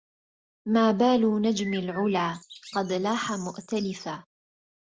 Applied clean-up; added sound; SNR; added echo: none; Bird; 18 dB; none.